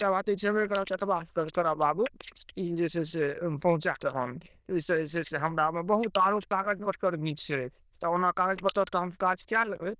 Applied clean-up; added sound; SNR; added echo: neural diffusion model UNIVERSE++.